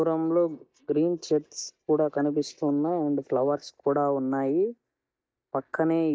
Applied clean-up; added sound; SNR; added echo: neural mask model DeepFilterNet 3.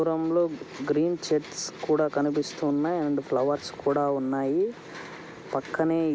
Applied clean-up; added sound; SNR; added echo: none; none; none; none.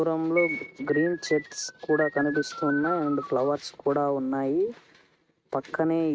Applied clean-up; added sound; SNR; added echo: neural mask model RNNoise.